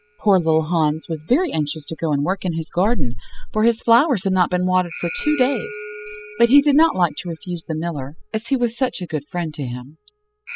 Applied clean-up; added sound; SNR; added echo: classical method spectral subtraction.